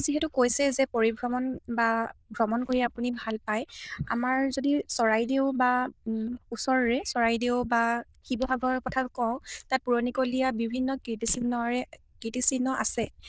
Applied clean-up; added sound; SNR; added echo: neural diffusion model UNIVERSE++.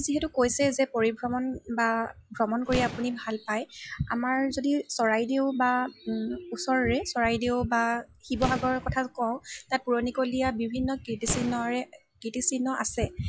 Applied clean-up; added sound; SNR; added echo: classical method log-MMSE.